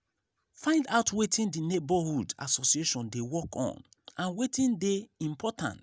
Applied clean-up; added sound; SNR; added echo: none; none; none; none.